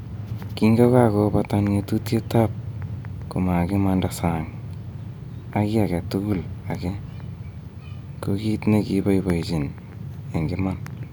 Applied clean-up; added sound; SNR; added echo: none; Train; 10 dB; none.